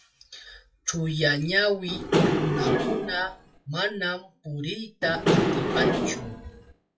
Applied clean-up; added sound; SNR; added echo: classical method WPE with log-MMSE.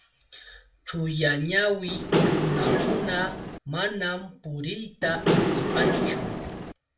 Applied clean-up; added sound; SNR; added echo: none; Engine / Mechanisms; -5 dB; reverberation time 0.3 s.